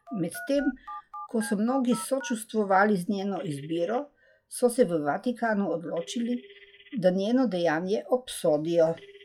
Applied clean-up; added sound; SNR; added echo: classical method log-MMSE.